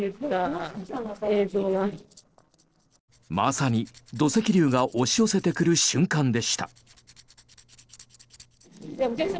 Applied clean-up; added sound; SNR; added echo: neural separator model SepFormer DNS4.